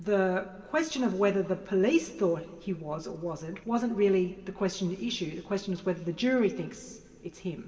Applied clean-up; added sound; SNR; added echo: none; none; none; reverberation time 1.5 s.